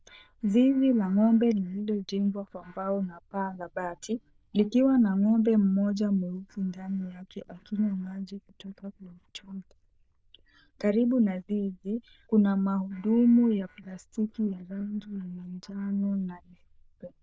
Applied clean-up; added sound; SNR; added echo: neural diffusion model UNIVERSE++.